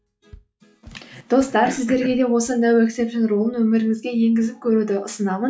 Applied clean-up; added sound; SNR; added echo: classical method log-MMSE.